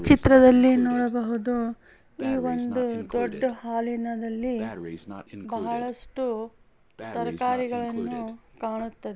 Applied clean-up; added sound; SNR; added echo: none; Breathing; 15 dB; none.